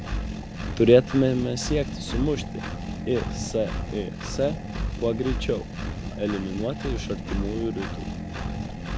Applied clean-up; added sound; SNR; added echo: none; Engine; 4 dB; none.